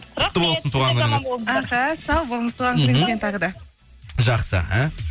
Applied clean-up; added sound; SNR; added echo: none; none; none; none.